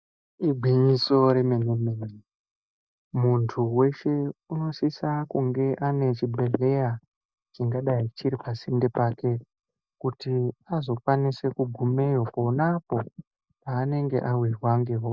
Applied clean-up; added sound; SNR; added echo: neural mask model DeepFilterNet 3.